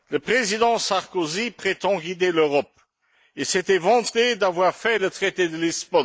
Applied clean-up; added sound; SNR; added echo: neural mask model Resemble Enhance denoiser.